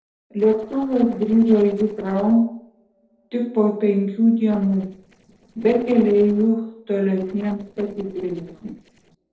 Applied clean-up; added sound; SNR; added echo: neural separator model SepFormer DNS4.